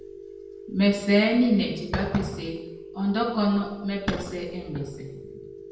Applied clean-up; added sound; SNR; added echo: none; Telephone; 16 dB; reverberation time 0.8 s.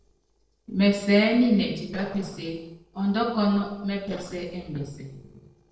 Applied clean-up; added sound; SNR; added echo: neural separator model SepFormer DNS4.